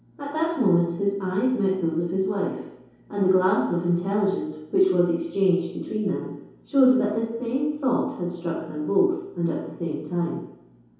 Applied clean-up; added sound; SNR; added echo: none; none; none; reverberation time 0.8 s.